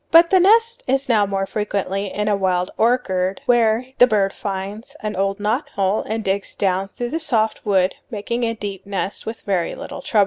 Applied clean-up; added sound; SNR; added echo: none; none; none; none.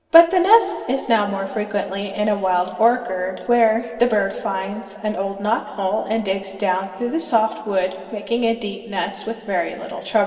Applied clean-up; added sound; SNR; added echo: none; none; none; reverberation time 2.3 s.